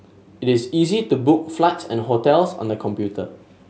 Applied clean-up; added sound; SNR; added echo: none; none; none; none.